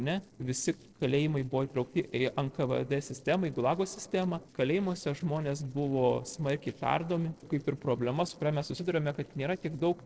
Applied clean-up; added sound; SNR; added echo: neural separator model SepFormer DNS4.